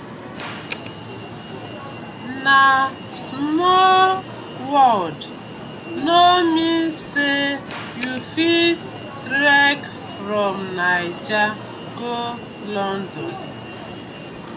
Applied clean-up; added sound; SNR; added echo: none; Alarm; 12 dB; none.